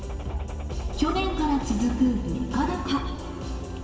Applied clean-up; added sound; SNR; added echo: none; Gunshot, gunfire; 20 dB; reverberation time 1.8 s.